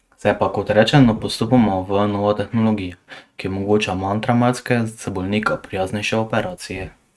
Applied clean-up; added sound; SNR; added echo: neural mask model RNNoise.